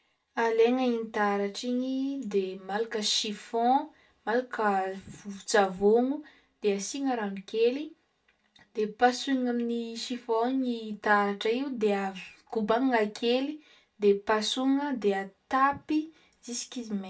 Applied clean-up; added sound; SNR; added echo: none; none; none; reverberation time 0.2 s.